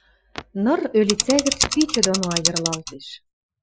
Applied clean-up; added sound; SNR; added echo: classical method Wiener filter.